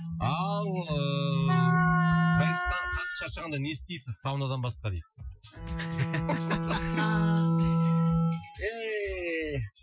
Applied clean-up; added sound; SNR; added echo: classical method Wiener filter.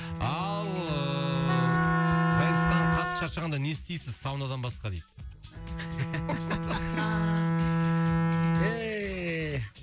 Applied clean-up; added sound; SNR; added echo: none; Wind instrument, woodwind instrument + Bowed string instrument; -5 dB; none.